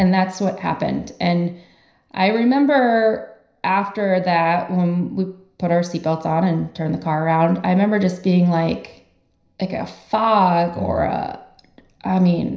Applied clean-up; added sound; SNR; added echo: none; none; none; reverberation time 0.5 s.